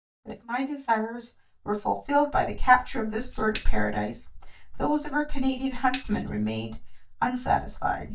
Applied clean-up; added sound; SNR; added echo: neural mask model DeepFilterNet 3.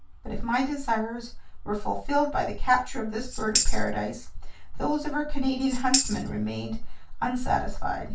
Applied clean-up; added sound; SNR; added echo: none; Tambourine; 4 dB; reverberation time 0.2 s.